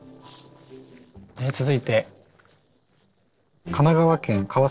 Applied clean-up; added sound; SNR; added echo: neural separator model SepFormer DNS4.